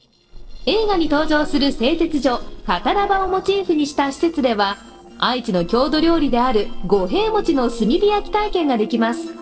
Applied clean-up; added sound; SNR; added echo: neural separator model SepFormer DNS4.